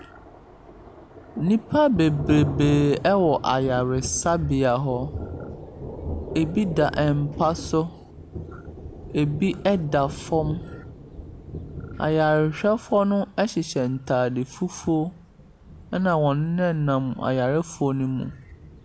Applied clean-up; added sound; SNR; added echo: none; Thunder; 12 dB; none.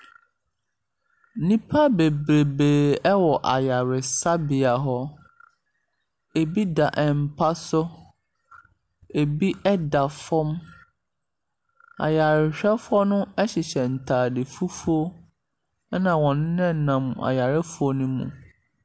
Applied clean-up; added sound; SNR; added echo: none; none; none; none.